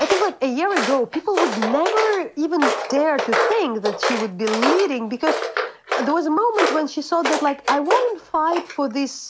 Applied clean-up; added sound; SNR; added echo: none; Walk, footsteps; 3 dB; none.